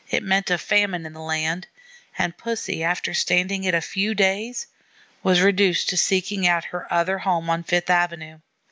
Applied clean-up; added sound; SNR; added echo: none; none; none; none.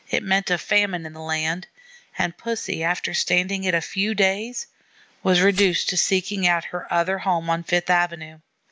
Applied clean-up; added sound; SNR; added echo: none; Glass; 17 dB; none.